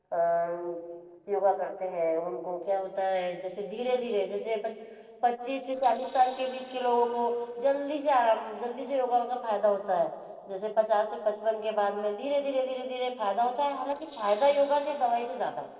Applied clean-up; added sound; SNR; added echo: neural separator model SepFormer DNS4.